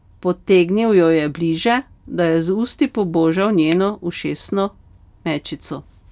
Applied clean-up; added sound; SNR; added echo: none; Finger snapping; 16 dB; none.